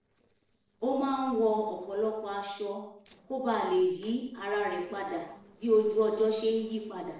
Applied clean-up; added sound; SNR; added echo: neural separator model SepFormer DNS4.